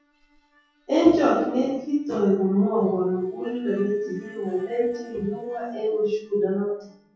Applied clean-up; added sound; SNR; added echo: classical method WPE with log-MMSE.